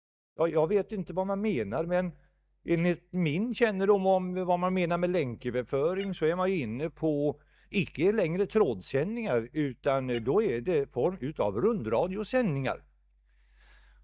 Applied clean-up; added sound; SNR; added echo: neural mask model DeepFilterNet 3.